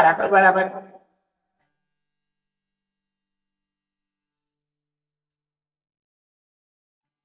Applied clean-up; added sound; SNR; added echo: neural mask model DeepFilterNet 3.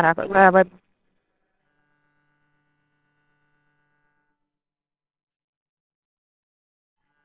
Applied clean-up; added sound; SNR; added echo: neural separator model SepFormer WHAMR!.